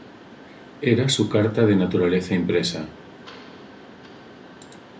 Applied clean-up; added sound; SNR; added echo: none; Mechanisms; 20 dB; reverberation time 0.3 s.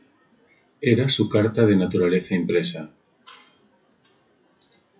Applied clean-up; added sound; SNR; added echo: classical method WPE with log-MMSE.